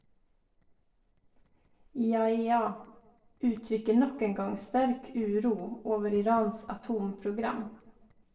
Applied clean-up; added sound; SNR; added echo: neural separator model SepFormer DNS4.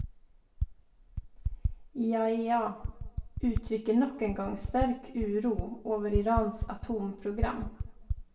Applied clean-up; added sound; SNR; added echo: none; Typing; 5 dB; reverberation time 0.6 s.